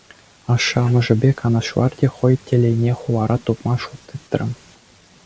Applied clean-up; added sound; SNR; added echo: none; none; none; none.